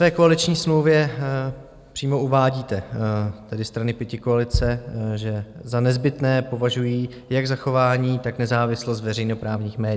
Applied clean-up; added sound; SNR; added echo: none; Bass drum; 9 dB; none.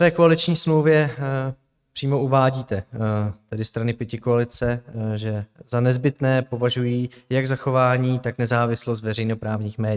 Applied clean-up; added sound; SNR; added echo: neural mask model RNNoise.